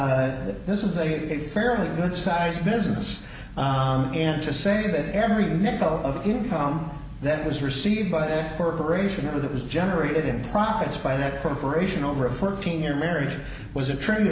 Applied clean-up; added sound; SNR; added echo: none; none; none; none.